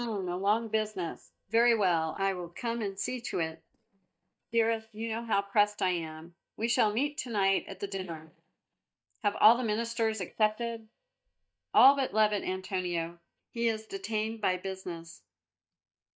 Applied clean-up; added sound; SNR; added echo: neural mask model DeepFilterNet 3.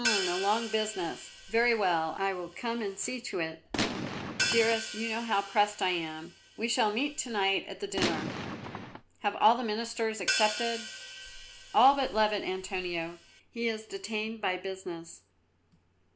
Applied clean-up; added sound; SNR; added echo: none; Crash cymbal / Hi-hat + Gunshot, gunfire; 6 dB; none.